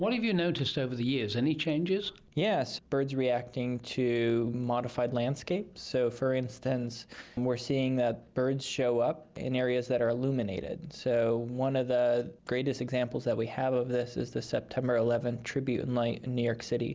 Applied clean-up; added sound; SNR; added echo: none; none; none; none.